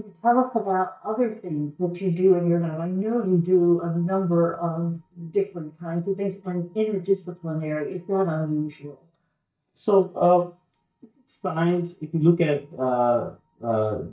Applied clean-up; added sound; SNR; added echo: neural mask model DeepFilterNet 3.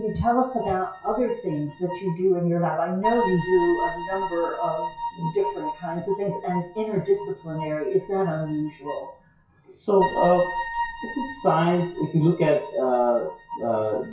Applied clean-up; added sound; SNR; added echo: classical method WPE with log-MMSE.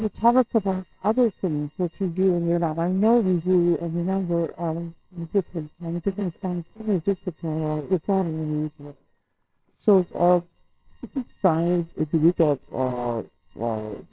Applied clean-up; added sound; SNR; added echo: neural separator model SepFormer WHAMR!.